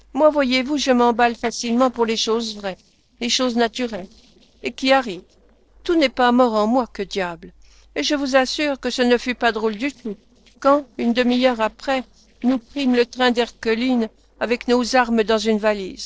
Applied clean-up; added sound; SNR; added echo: neural separator model SepFormer DNS4.